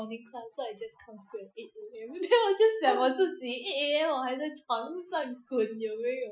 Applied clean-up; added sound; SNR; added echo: classical method Wiener filter.